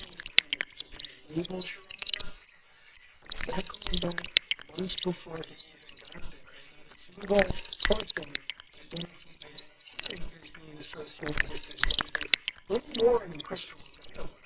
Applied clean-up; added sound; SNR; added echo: neural separator model SepFormer WHAMR!.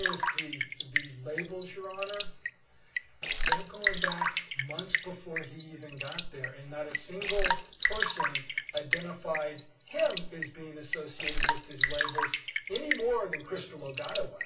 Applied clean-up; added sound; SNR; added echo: none; Raindrop / Drip; -4 dB; reverberation time 0.2 s.